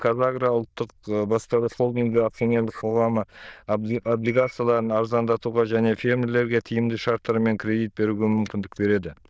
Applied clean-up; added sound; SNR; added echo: neural diffusion model UNIVERSE++.